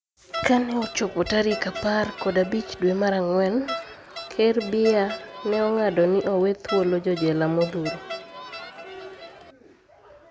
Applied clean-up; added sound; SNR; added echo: none; Crowd; 12 dB; none.